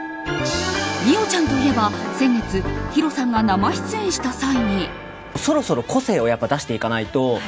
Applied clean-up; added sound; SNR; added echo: none; Musical instrument; 16 dB; none.